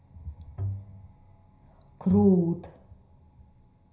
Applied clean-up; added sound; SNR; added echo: none; Bowed string instrument; 9 dB; reverberation time 0.5 s.